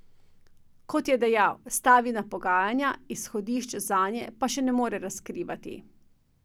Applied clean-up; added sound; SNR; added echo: none; none; none; none.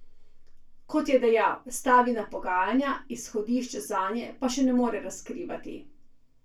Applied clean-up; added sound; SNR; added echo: none; none; none; reverberation time 0.2 s.